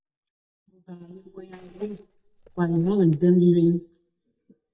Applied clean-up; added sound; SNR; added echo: neural mask model DeepFilterNet 3.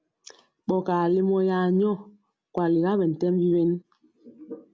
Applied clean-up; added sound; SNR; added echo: none; none; none; none.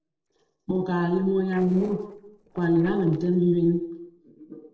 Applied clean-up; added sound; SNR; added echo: neural separator model SepFormer DNS4.